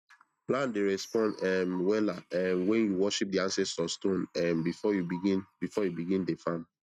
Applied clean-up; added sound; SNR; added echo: neural mask model RNNoise.